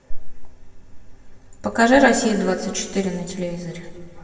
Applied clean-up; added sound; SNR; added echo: none; none; none; reverberation time 1.4 s.